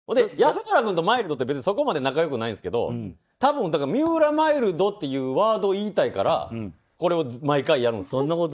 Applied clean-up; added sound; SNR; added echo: neural mask model DeepFilterNet 3.